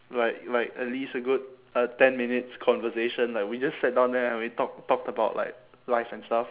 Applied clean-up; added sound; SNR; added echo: none; none; none; none.